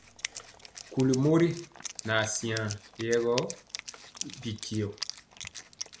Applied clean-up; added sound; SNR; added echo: none; Wind instrument, woodwind instrument; 12 dB; none.